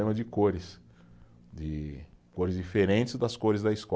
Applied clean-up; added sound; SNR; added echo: none; none; none; none.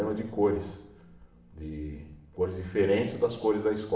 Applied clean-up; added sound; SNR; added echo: none; none; none; reverberation time 0.8 s.